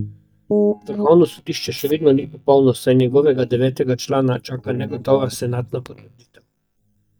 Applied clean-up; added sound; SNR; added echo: neural mask model DeepFilterNet 3.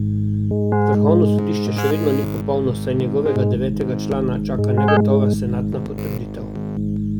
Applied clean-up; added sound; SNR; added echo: none; Keyboard (musical); -4 dB; none.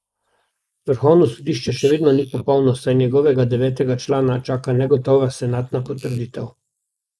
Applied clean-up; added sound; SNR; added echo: neural mask model Resemble Enhance denoiser.